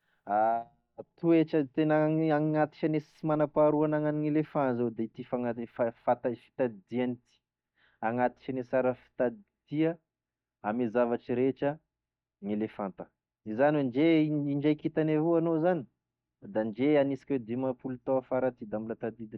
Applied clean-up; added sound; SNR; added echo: neural mask model DeepFilterNet 3.